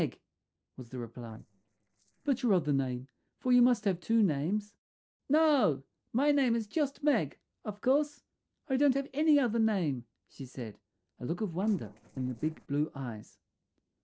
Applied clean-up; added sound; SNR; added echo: neural separator model SepFormer DNS4.